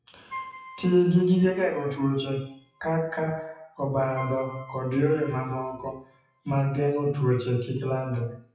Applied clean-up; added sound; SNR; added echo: classical method WPE with log-MMSE.